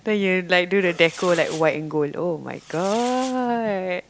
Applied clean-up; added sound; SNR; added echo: none; Fireworks; 18 dB; none.